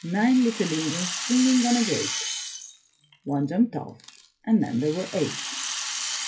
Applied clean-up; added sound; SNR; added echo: classical method WPE with log-MMSE.